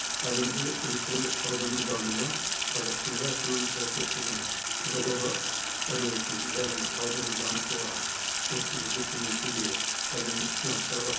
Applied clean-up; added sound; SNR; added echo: none; Sink (filling or washing); -4 dB; reverberation time 0.6 s.